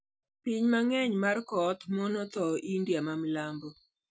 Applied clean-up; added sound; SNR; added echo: none; none; none; none.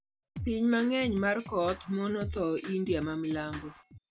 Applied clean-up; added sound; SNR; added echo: none; Drum kit; 12 dB; none.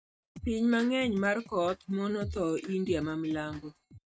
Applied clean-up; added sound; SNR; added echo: neural mask model RNNoise.